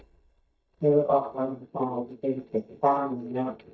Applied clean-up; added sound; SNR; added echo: neural mask model DeepFilterNet 3.